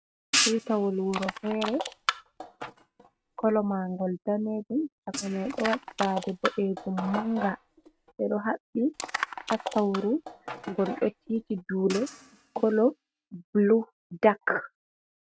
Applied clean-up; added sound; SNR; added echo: neural mask model RNNoise.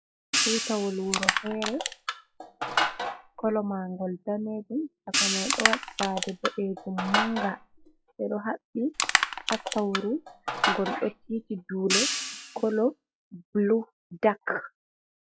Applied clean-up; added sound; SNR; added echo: classical method log-MMSE.